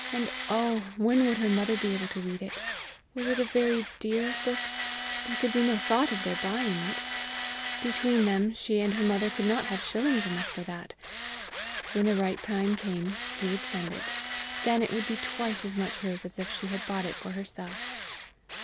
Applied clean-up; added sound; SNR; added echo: none; Tools; 6 dB; none.